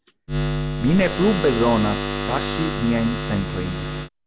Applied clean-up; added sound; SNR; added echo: none; Buzz; 3 dB; none.